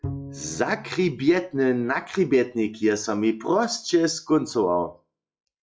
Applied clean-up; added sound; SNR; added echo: classical method log-MMSE.